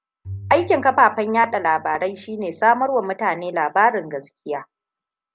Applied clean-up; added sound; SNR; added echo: none; Bowed string instrument; 18 dB; none.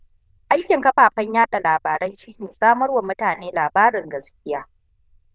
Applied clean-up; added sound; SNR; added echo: neural diffusion model UNIVERSE++.